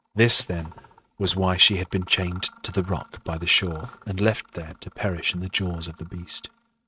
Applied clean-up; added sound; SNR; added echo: neural mask model RNNoise.